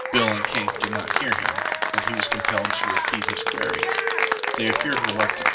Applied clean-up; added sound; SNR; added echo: none; Applause / Cheering; -5 dB; reverberation time 1.7 s.